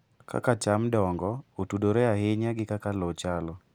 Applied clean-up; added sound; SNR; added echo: none; none; none; none.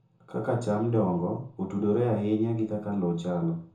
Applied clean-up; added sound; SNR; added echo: none; none; none; reverberation time 0.6 s.